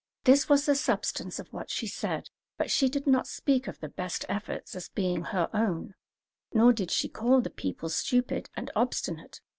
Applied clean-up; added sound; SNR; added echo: none; none; none; none.